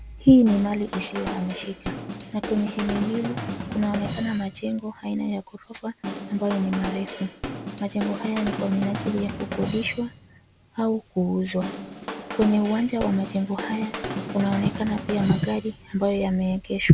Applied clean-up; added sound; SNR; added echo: none; Drum / Drum kit; 9 dB; none.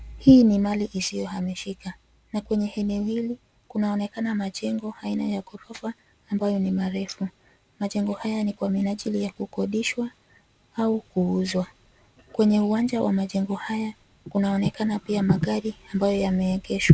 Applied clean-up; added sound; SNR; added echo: none; none; none; none.